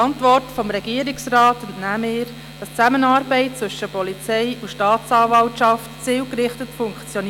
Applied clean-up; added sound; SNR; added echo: none; none; none; none.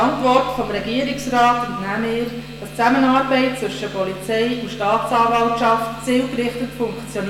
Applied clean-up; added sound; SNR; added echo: none; none; none; reverberation time 1.1 s.